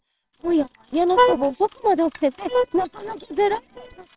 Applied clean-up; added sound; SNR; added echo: neural separator model SepFormer WHAMR!.